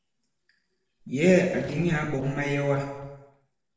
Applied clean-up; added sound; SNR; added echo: neural separator model SepFormer DNS4.